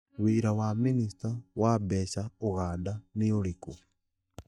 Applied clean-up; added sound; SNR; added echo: neural mask model DeepFilterNet 3.